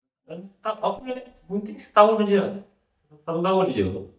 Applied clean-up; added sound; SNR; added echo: neural mask model DeepFilterNet 3.